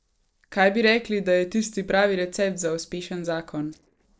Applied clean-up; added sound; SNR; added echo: neural separator model SepFormer DNS4.